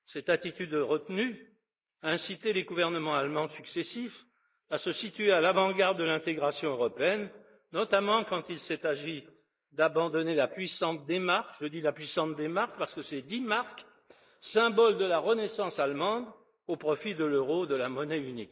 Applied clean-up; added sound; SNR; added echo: neural mask model Resemble Enhance denoiser.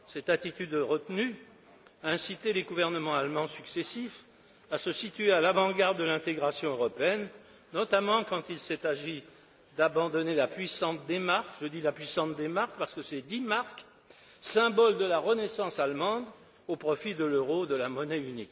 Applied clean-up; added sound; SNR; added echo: none; none; none; none.